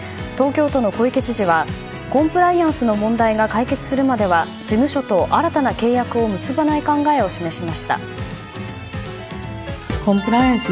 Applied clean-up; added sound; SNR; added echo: none; none; none; none.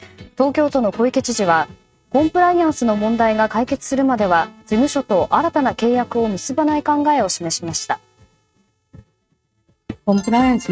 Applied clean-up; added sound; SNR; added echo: neural mask model RNNoise.